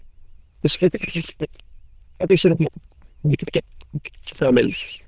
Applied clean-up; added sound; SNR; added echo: neural diffusion model UNIVERSE++.